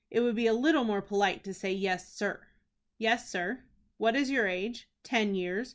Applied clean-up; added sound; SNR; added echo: none; none; none; none.